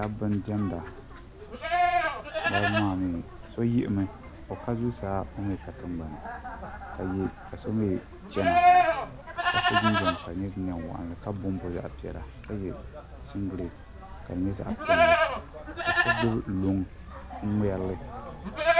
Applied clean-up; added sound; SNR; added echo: none; Livestock, farm animals, working animals; -3 dB; none.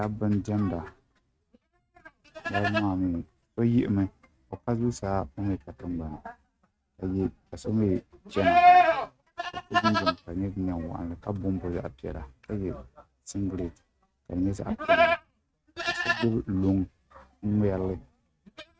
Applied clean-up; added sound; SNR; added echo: neural mask model RNNoise.